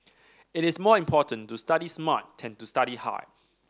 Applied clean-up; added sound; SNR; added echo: none; none; none; none.